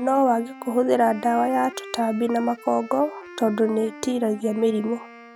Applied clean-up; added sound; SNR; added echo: none; Wind instrument, woodwind instrument; 18 dB; none.